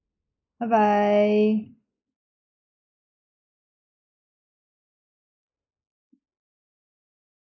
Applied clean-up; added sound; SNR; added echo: neural mask model Resemble Enhance denoiser.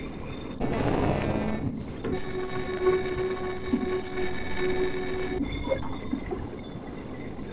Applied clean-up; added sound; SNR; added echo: neural separator model SepFormer DNS4.